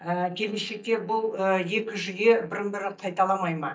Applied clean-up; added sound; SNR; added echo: neural mask model DeepFilterNet 3.